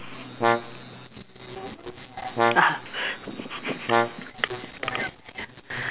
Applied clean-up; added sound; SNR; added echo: none; Brass instrument; -3 dB; none.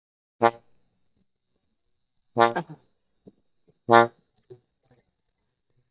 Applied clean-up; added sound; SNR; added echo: neural mask model DeepFilterNet 3.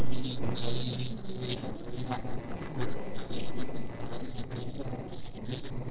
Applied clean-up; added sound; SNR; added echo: neural separator model SepFormer DNS4.